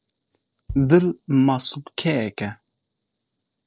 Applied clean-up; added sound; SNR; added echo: neural separator model SepFormer DNS4.